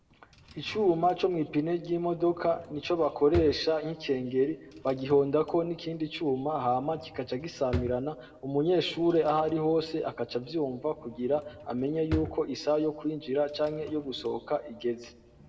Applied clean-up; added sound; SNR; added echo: none; Drawer open or close; 16 dB; reverberation time 1.0 s.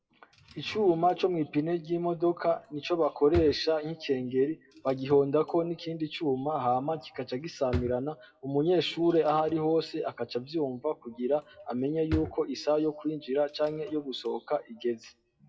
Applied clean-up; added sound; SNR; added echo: classical method WPE with log-MMSE.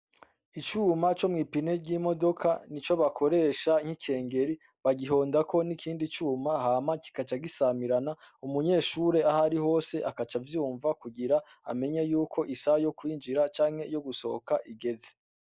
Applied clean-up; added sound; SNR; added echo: none; none; none; none.